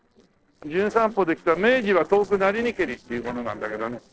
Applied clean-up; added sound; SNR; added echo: neural separator model SepFormer DNS4.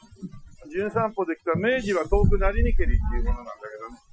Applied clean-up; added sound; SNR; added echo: classical method Wiener filter.